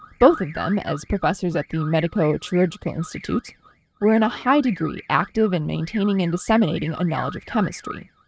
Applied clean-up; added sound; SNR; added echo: neural mask model RNNoise.